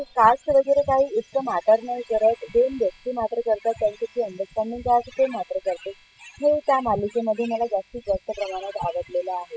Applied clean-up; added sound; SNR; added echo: classical method spectral subtraction.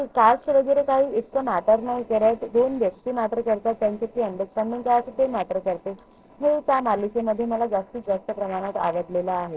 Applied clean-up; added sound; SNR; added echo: neural separator model SepFormer DNS4.